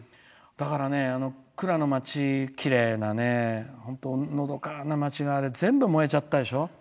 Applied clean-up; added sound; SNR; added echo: none; none; none; none.